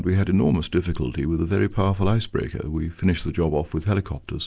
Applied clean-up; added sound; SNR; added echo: none; none; none; none.